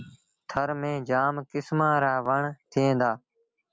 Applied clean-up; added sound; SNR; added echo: none; none; none; none.